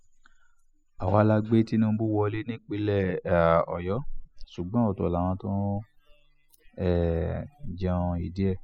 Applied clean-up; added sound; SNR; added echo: classical method spectral subtraction.